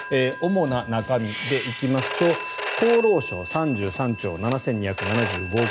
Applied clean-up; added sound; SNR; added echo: none; Telephone; 9 dB; none.